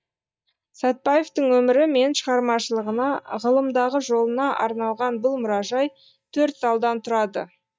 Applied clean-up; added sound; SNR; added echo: neural mask model DeepFilterNet 3.